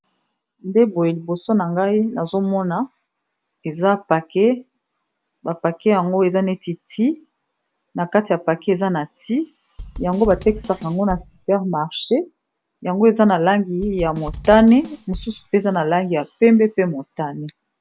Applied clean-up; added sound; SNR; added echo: none; Drum / Drum kit; 14 dB; none.